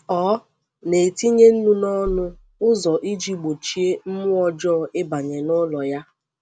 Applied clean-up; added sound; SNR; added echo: none; Bass drum; 16 dB; none.